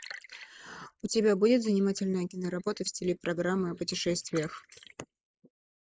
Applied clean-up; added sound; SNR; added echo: neural mask model Resemble Enhance denoiser.